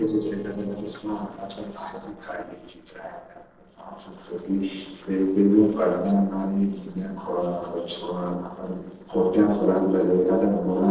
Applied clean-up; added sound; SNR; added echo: neural separator model SepFormer DNS4.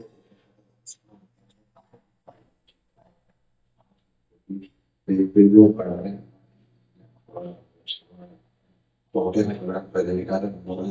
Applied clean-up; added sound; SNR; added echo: neural mask model DeepFilterNet 3.